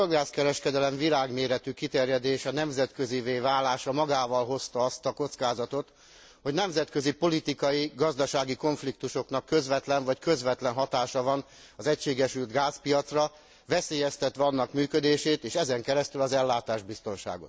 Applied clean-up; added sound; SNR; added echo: none; none; none; none.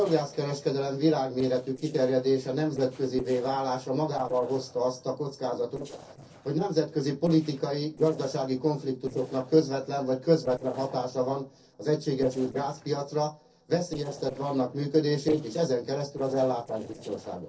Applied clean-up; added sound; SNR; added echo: neural separator model SepFormer DNS4.